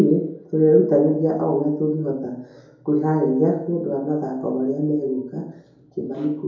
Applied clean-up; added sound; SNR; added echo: none; none; none; reverberation time 2.6 s.